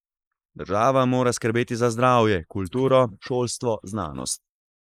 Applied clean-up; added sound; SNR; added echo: neural mask model Resemble Enhance denoiser.